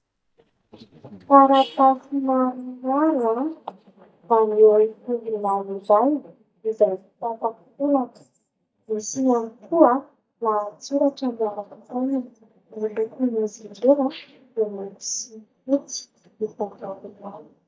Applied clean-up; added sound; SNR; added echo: neural mask model DeepFilterNet 3.